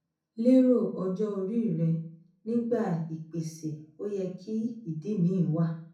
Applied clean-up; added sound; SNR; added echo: none; none; none; reverberation time 0.5 s.